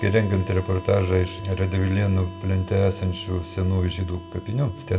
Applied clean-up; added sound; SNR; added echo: none; Harmonica; 17 dB; reverberation time 1.9 s.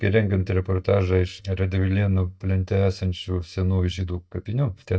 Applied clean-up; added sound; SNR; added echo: neural mask model DeepFilterNet 3.